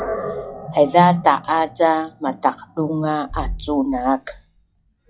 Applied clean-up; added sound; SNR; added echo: classical method log-MMSE.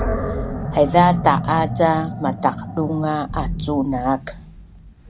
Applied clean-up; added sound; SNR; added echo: none; Animal; 5 dB; none.